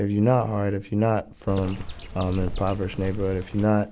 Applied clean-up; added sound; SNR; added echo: none; Bird; 9 dB; none.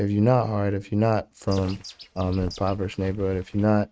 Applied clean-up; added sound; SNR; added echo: neural mask model RNNoise.